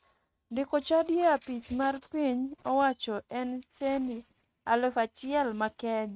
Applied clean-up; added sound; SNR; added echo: neural mask model RNNoise.